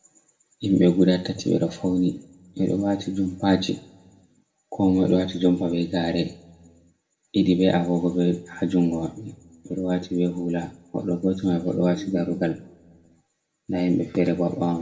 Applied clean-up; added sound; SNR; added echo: none; none; none; reverberation time 0.6 s.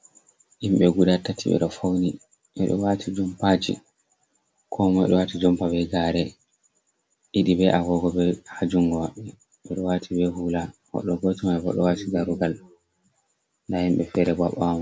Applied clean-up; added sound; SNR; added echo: none; none; none; none.